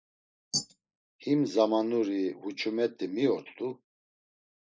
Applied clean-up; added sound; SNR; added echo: neural mask model Resemble Enhance denoiser.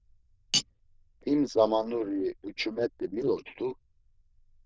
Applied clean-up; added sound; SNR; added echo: neural diffusion model UNIVERSE++.